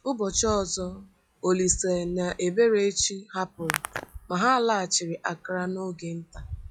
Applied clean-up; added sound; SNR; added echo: classical method log-MMSE.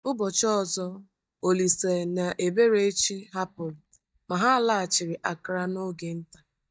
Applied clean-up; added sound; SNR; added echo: neural mask model DeepFilterNet 3.